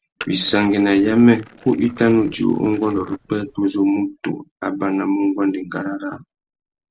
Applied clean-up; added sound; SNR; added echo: neural separator model SepFormer DNS4.